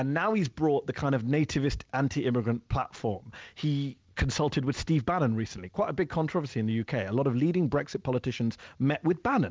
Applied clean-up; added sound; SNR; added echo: none; none; none; none.